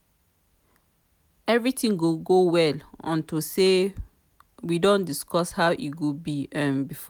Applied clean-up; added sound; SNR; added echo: none; none; none; none.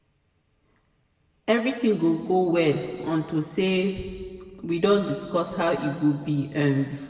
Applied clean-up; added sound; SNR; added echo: none; none; none; reverberation time 1.7 s.